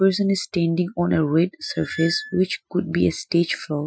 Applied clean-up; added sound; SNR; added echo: classical method Wiener filter.